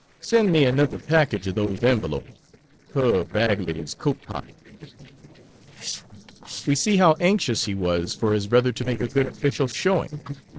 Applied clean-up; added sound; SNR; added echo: neural separator model SepFormer DNS4.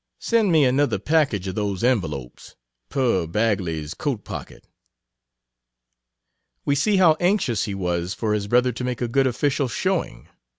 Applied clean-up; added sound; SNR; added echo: none; none; none; none.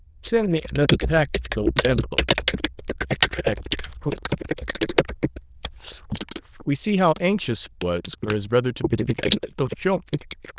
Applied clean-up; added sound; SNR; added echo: neural diffusion model UNIVERSE++.